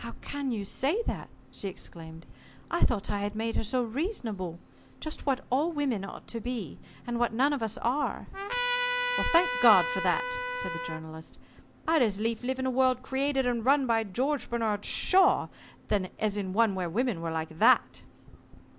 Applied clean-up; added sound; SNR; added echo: none; Trumpet; 3 dB; none.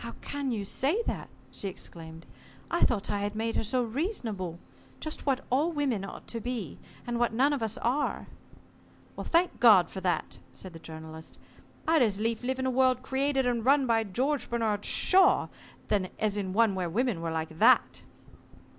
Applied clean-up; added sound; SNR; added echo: none; none; none; none.